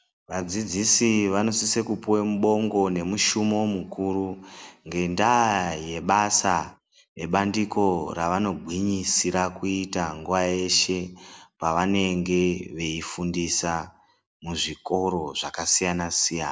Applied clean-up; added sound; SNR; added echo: none; none; none; none.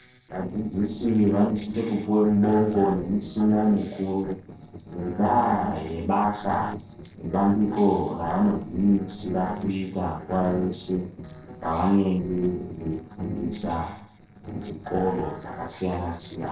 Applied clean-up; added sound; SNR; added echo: neural separator model SepFormer DNS4.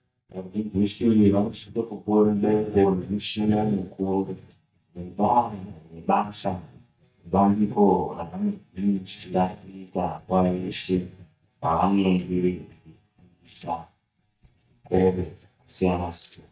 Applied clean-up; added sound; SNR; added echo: neural mask model DeepFilterNet 3.